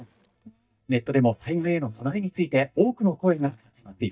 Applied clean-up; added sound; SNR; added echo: neural mask model DeepFilterNet 3.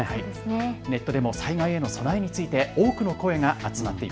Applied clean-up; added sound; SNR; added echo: none; none; none; none.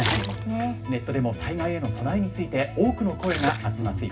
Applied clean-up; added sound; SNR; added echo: none; Splash, splatter; 9 dB; reverberation time 0.4 s.